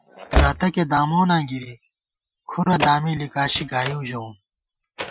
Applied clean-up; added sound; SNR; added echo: classical method Wiener filter.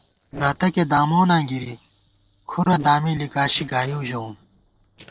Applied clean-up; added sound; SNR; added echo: neural separator model SepFormer DNS4.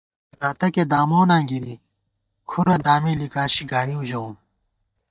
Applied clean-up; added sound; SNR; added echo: neural mask model DeepFilterNet 3.